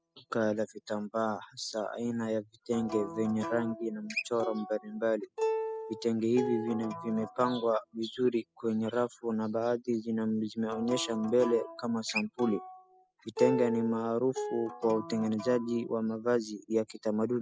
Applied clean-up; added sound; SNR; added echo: classical method spectral subtraction.